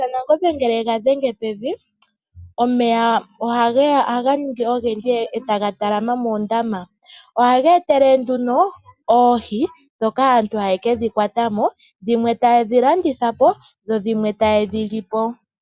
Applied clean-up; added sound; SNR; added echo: none; none; none; none.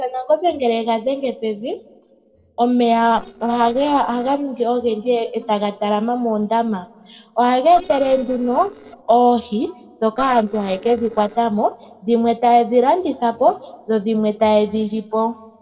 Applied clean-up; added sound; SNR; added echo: neural separator model SepFormer DNS4.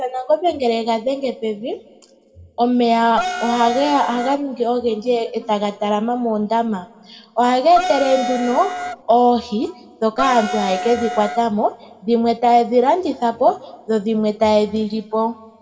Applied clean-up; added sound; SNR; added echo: none; Wind instrument, woodwind instrument; 6 dB; reverberation time 1.5 s.